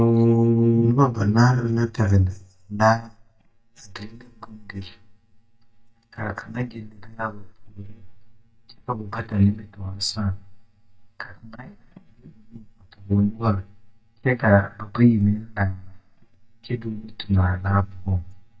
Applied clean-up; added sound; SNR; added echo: neural mask model DeepFilterNet 3.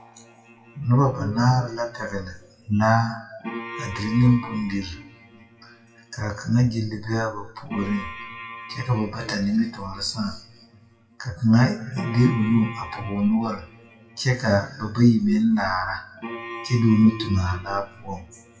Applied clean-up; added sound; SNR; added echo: classical method WPE with log-MMSE.